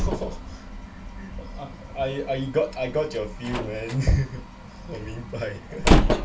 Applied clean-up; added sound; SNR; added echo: none; Slam; -2 dB; reverberation time 0.2 s.